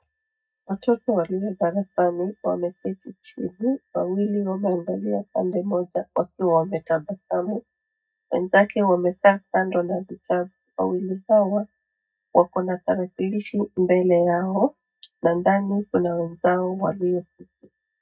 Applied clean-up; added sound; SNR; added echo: neural mask model DeepFilterNet 3.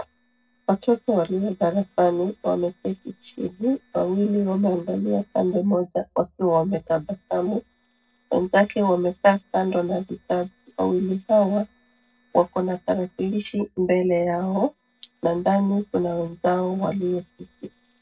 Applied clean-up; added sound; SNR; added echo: neural separator model SepFormer DNS4.